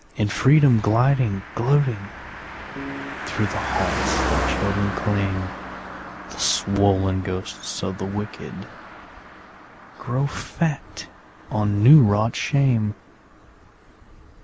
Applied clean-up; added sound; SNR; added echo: none; Car passing by + Piano; 9 dB; none.